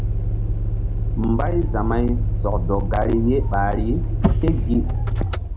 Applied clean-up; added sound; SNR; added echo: none; Motor vehicle (road); -4 dB; none.